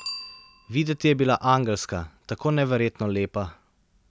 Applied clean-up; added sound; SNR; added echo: none; Bicycle bell; 20 dB; none.